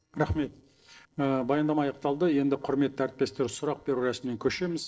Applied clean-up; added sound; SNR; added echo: neural separator model SepFormer DNS4.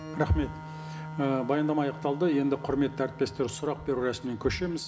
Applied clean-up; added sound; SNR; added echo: none; Organ; 13 dB; reverberation time 0.3 s.